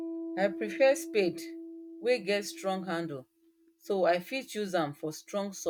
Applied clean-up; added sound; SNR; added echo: neural mask model RNNoise.